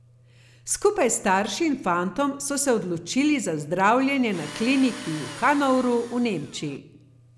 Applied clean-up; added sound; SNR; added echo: none; Tools; 16 dB; none.